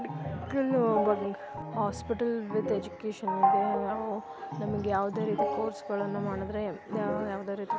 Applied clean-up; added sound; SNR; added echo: none; Organ; 2 dB; none.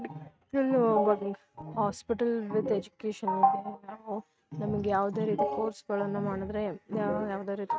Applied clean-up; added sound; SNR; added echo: neural mask model RNNoise.